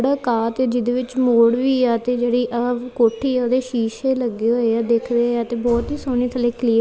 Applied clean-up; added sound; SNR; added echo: none; none; none; none.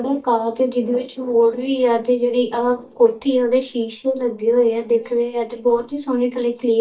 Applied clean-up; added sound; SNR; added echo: neural mask model DeepFilterNet 3.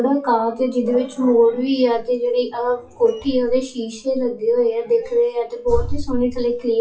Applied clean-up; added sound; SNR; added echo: classical method WPE with log-MMSE.